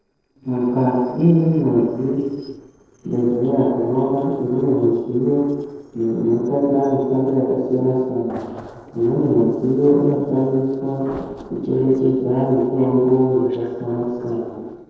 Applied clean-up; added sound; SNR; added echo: neural separator model SepFormer DNS4.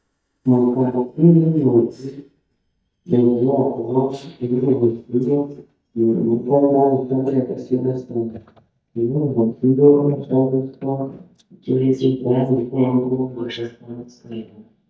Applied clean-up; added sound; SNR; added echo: neural mask model DeepFilterNet 3.